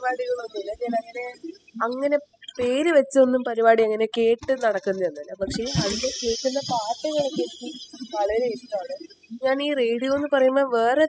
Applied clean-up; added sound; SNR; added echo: classical method spectral subtraction.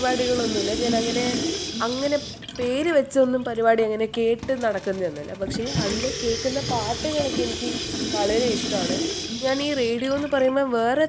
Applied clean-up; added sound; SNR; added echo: none; Sink (filling or washing) / Water tap, faucet; 5 dB; none.